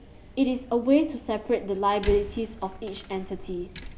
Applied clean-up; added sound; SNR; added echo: none; Slam; 12 dB; none.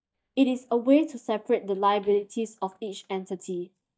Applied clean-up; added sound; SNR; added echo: neural mask model DeepFilterNet 3.